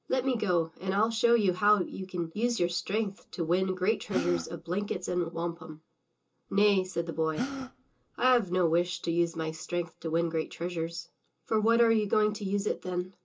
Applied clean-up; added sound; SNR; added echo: none; Gasp; 11 dB; reverberation time 0.2 s.